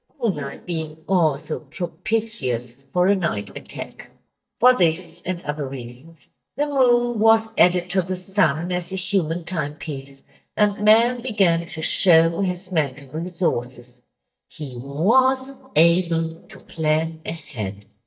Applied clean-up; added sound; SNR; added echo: neural mask model DeepFilterNet 3.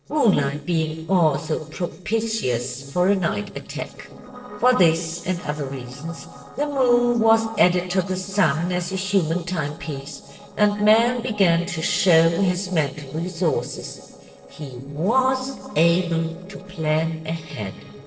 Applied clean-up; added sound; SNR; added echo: neural separator model SepFormer DNS4.